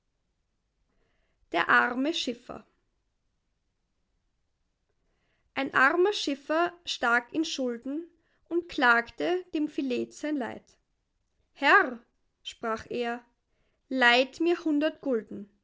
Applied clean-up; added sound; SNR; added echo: none; none; none; none.